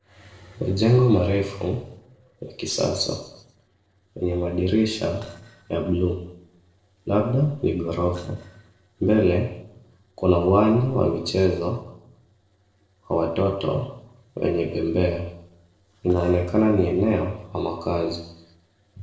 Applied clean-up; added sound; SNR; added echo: neural separator model SepFormer DNS4.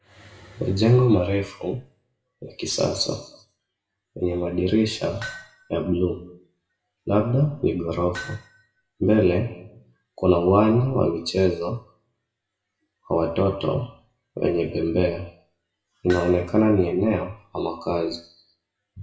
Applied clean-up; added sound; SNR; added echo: classical method WPE with log-MMSE.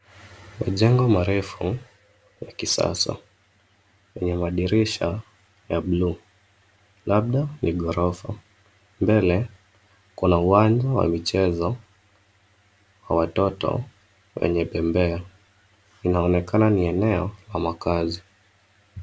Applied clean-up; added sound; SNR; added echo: none; none; none; none.